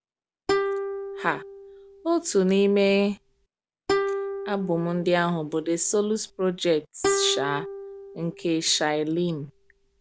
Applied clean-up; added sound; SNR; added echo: none; Plucked string instrument; 6 dB; none.